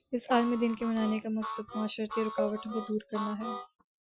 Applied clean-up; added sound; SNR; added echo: classical method Wiener filter.